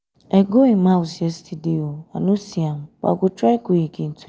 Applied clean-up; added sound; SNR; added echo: none; none; none; none.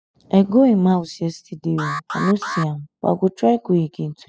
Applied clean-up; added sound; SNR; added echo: classical method spectral subtraction.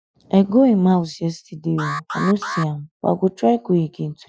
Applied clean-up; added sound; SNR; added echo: classical method Wiener filter.